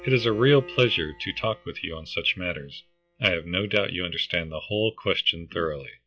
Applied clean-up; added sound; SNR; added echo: classical method log-MMSE.